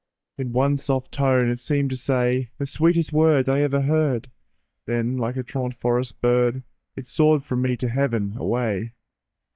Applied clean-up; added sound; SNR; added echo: neural mask model DeepFilterNet 3.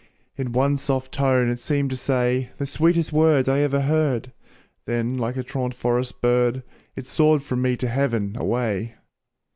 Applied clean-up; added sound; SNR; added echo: none; none; none; none.